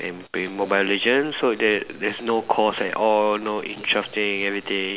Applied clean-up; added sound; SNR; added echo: none; none; none; none.